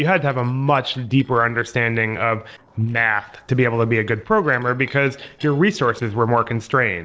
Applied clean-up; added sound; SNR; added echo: neural separator model SepFormer DNS4.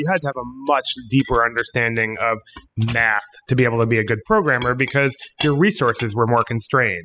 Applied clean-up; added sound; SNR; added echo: classical method spectral subtraction.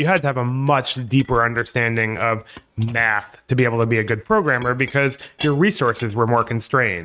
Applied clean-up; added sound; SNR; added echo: neural mask model RNNoise.